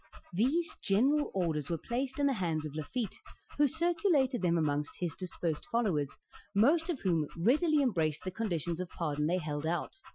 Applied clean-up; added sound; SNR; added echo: classical method Wiener filter.